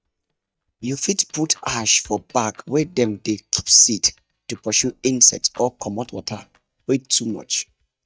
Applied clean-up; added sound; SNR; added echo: neural mask model DeepFilterNet 3.